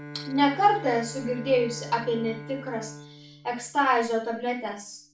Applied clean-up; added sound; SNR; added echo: none; Bowed string instrument; 15 dB; reverberation time 0.4 s.